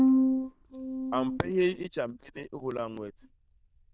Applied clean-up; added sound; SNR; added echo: neural diffusion model UNIVERSE++.